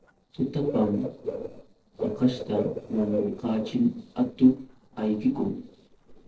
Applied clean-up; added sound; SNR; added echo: neural separator model SepFormer DNS4.